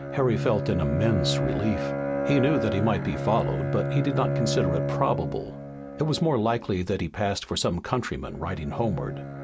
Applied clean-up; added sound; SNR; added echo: none; Bowed string instrument; 3 dB; none.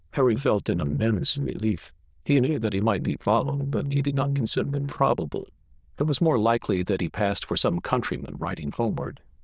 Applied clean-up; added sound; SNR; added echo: neural diffusion model UNIVERSE++.